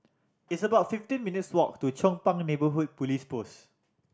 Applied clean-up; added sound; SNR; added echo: none; none; none; none.